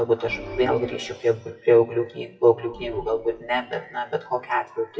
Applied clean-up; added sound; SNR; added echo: classical method WPE with log-MMSE.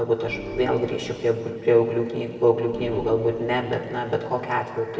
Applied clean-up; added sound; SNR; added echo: none; Organ; 16 dB; reverberation time 1.9 s.